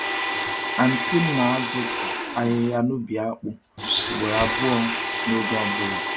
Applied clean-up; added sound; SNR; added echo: none; Domestic sounds, home sounds; 0 dB; none.